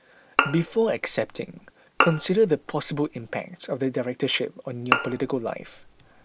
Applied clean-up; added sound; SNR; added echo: none; Bowed string instrument; 3 dB; none.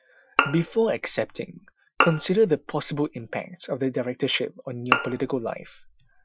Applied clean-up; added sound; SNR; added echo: classical method Wiener filter.